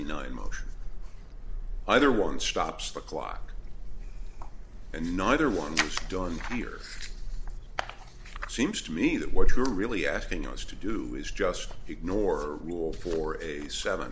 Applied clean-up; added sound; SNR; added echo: none; none; none; none.